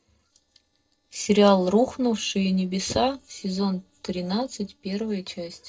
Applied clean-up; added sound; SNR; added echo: neural separator model SepFormer DNS4.